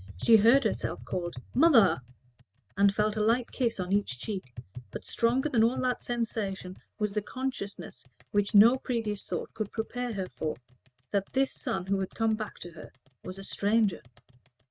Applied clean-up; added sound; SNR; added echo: neural mask model RNNoise.